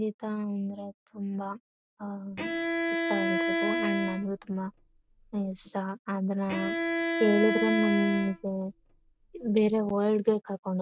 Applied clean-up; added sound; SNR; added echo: none; Bowed string instrument; 1 dB; none.